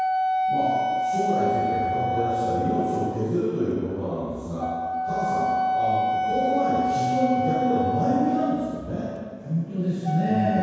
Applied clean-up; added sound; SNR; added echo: none; Wind instrument, woodwind instrument; 0 dB; reverberation time 2.0 s.